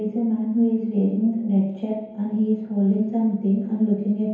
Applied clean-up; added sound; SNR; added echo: none; none; none; reverberation time 1.0 s.